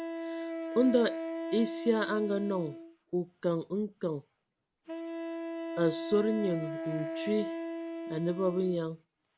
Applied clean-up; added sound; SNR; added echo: none; Wind instrument, woodwind instrument; 7 dB; none.